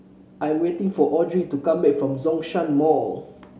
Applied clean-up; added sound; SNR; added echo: none; none; none; none.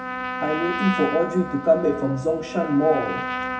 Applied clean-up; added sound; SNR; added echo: none; Trumpet; 7 dB; reverberation time 0.4 s.